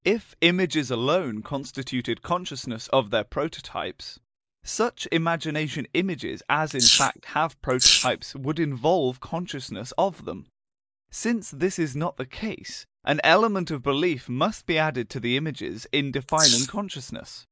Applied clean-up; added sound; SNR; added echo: neural mask model Resemble Enhance denoiser.